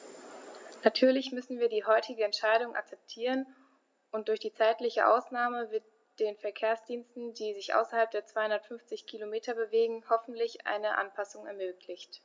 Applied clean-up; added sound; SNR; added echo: none; none; none; none.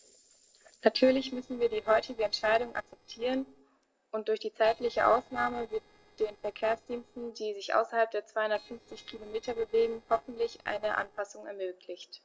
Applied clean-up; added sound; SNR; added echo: neural separator model SepFormer DNS4.